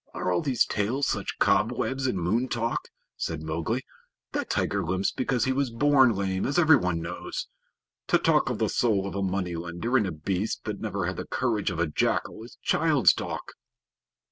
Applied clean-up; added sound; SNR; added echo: none; none; none; none.